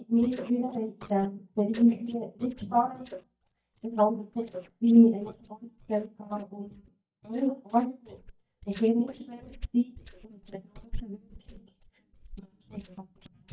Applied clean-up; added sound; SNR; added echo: neural mask model DeepFilterNet 3.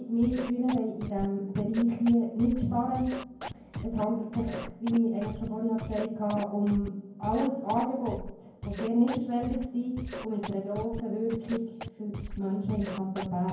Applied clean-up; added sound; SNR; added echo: none; Scratching (performance technique); 11 dB; reverberation time 0.9 s.